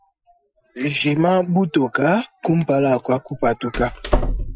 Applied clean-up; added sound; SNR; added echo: classical method Wiener filter.